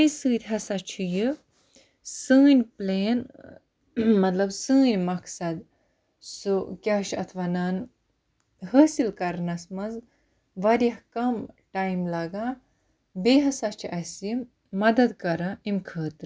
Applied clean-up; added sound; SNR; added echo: none; none; none; none.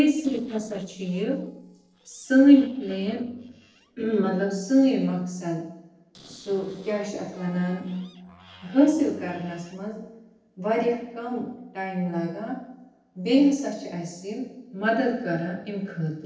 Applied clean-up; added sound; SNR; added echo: neural separator model SepFormer DNS4.